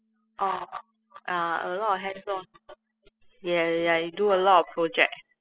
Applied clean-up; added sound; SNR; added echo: classical method spectral subtraction.